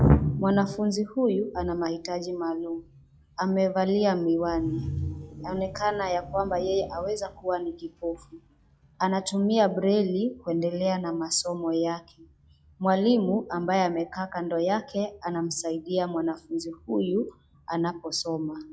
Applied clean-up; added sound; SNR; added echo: classical method log-MMSE.